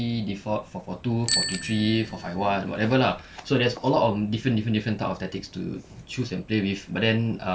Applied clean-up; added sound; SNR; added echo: none; Bicycle bell; 12 dB; none.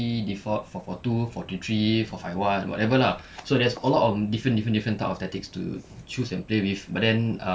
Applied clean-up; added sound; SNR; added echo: none; none; none; none.